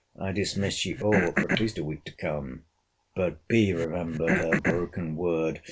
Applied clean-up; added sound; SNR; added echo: none; Cough; 3 dB; none.